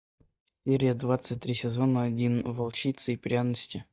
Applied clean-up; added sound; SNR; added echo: neural mask model DeepFilterNet 3.